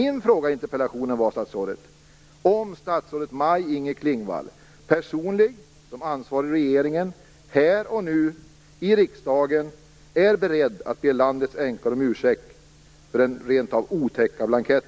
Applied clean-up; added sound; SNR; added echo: none; none; none; none.